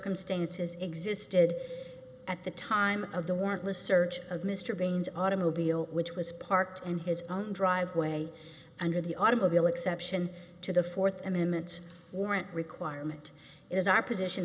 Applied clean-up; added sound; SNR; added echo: none; none; none; none.